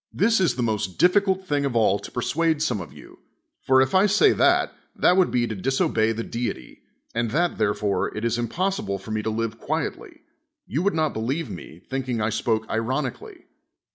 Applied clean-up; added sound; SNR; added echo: none; none; none; none.